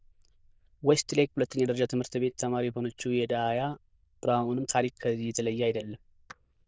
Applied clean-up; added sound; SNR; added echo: neural diffusion model UNIVERSE++.